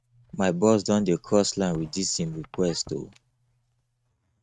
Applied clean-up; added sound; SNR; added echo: neural mask model RNNoise.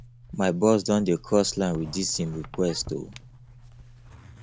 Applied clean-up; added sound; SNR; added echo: none; Squeak + Zipper (clothing); 18 dB; none.